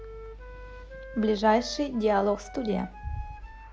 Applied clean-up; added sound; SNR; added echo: none; Wind instrument, woodwind instrument; 17 dB; none.